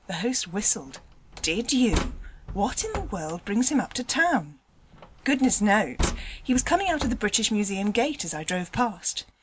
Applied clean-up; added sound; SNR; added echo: none; Slam; 9 dB; none.